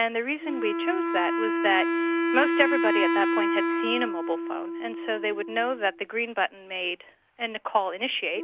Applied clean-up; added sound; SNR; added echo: none; Wind instrument, woodwind instrument; 0 dB; none.